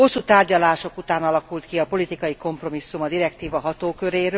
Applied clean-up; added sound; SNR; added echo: none; none; none; none.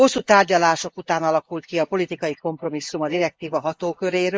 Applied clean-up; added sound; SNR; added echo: neural mask model Resemble Enhance denoiser.